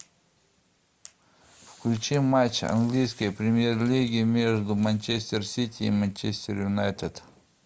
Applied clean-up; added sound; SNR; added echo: none; none; none; none.